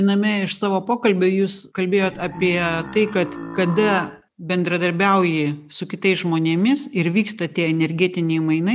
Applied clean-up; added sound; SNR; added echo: none; Burping, eructation; 12 dB; none.